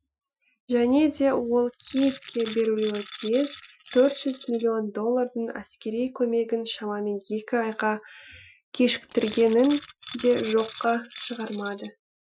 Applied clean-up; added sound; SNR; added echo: classical method Wiener filter.